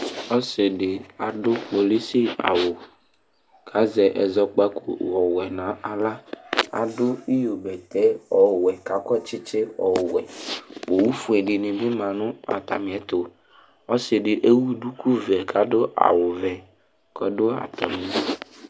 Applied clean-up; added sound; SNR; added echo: none; none; none; none.